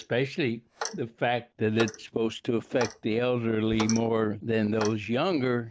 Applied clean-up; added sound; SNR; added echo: none; Clock; 13 dB; none.